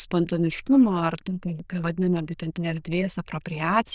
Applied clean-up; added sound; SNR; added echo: neural diffusion model UNIVERSE++.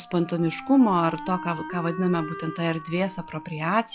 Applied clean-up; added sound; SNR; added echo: classical method log-MMSE.